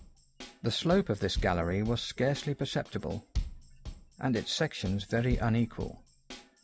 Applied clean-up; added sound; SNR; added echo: none; Bass drum / Snare drum / Drum kit; 9 dB; none.